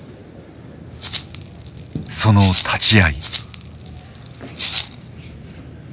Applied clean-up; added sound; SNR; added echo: none; Rattle (instrument); 13 dB; none.